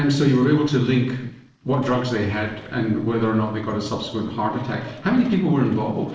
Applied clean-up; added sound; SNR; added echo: neural separator model SepFormer DNS4.